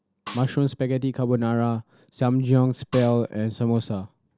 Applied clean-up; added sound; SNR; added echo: none; Snare drum; 17 dB; none.